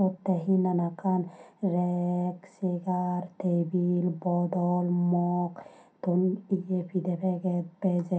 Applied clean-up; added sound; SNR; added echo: none; none; none; reverberation time 0.3 s.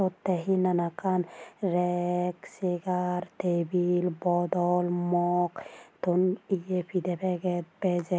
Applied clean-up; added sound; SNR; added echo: none; none; none; none.